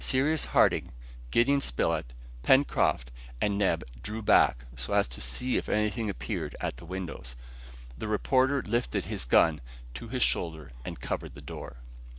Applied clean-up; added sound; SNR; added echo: none; none; none; none.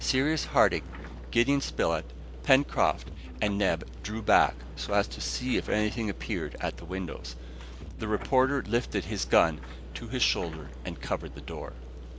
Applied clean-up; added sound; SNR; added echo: none; Subway, metro, underground; 18 dB; none.